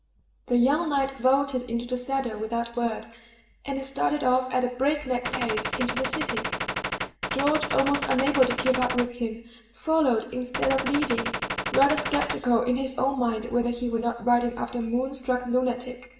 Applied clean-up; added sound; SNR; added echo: none; Gunshot, gunfire; 3 dB; reverberation time 0.8 s.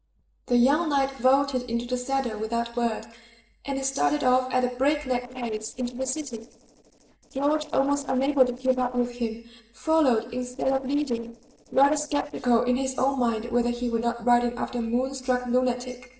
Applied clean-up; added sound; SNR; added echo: neural separator model SepFormer DNS4.